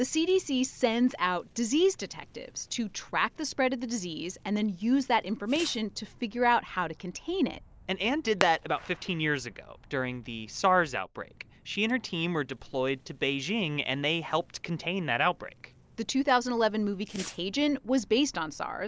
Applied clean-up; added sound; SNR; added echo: none; Fireworks; 19 dB; none.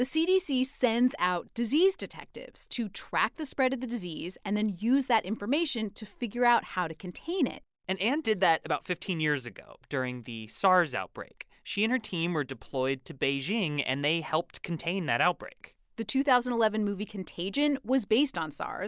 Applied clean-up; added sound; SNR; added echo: none; none; none; none.